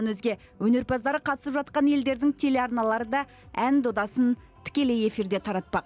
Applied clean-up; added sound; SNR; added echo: none; none; none; none.